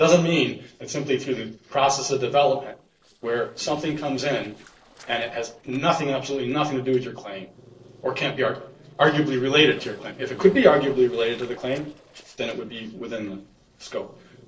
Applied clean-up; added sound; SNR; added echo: neural separator model SepFormer DNS4.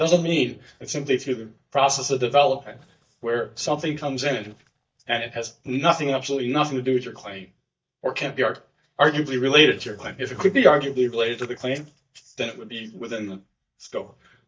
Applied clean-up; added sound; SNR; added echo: neural mask model DeepFilterNet 3.